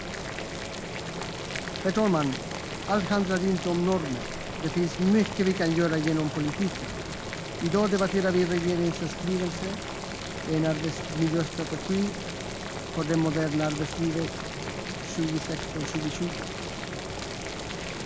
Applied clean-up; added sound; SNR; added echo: none; Boiling; 6 dB; none.